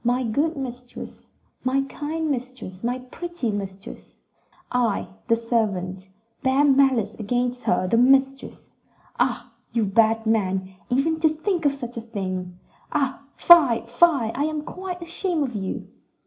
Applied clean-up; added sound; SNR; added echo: none; none; none; reverberation time 0.4 s.